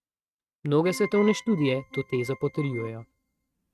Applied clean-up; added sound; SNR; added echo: neural mask model RNNoise.